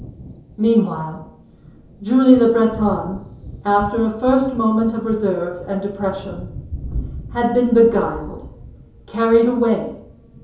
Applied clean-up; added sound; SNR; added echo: none; Thunder; 15 dB; reverberation time 2.8 s.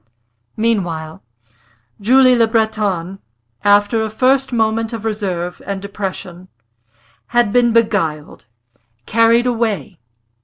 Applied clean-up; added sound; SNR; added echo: none; none; none; none.